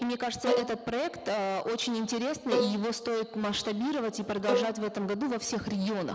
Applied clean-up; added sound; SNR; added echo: none; Bowed string instrument; 4 dB; none.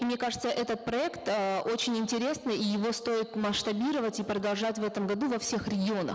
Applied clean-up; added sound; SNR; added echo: none; none; none; none.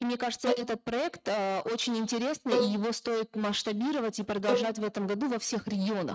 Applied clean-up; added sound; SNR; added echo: neural mask model RNNoise.